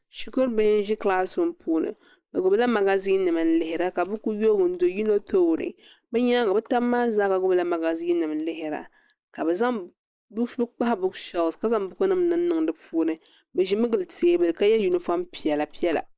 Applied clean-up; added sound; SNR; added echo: neural mask model Resemble Enhance denoiser.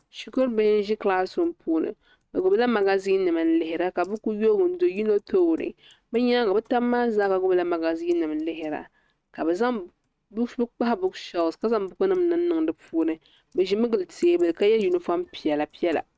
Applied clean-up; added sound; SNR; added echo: neural mask model RNNoise.